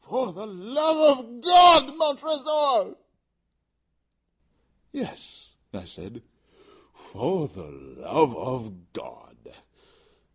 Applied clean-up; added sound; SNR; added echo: none; none; none; none.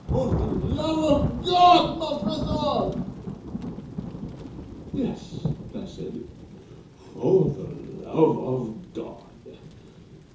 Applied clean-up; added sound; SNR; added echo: none; Thunder / Rain; 6 dB; reverberation time 0.6 s.